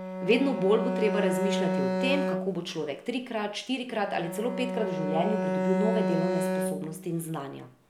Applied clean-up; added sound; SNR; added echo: none; Bowed string instrument; 1 dB; none.